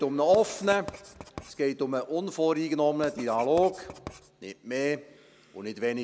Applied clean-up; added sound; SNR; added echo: none; Writing; 19 dB; none.